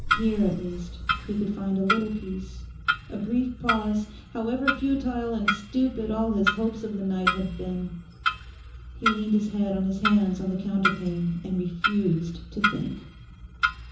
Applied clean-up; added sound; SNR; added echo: none; Clock; 3 dB; reverberation time 0.7 s.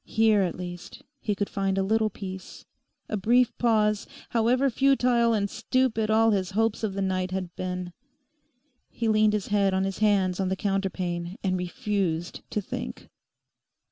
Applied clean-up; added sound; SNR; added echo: none; none; none; none.